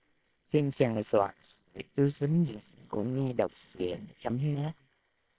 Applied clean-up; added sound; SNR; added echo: neural separator model SepFormer WHAM!.